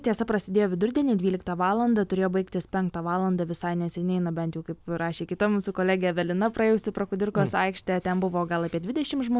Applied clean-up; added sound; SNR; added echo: none; none; none; none.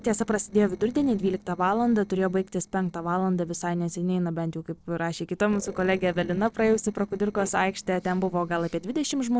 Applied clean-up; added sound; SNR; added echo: neural separator model SepFormer DNS4.